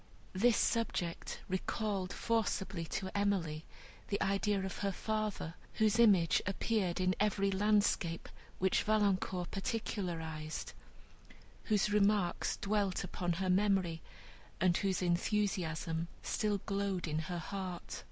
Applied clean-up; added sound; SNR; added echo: none; none; none; none.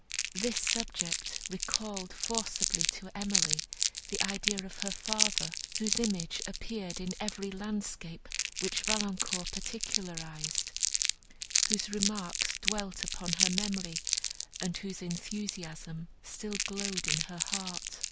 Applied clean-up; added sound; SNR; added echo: none; Crumpling, crinkling; -4 dB; none.